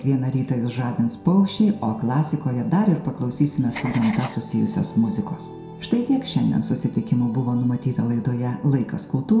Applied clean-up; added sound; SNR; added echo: none; Writing; 18 dB; reverberation time 0.5 s.